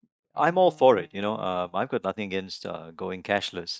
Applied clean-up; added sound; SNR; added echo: neural mask model DeepFilterNet 3.